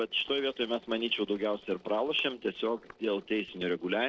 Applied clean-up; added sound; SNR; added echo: neural separator model SepFormer DNS4.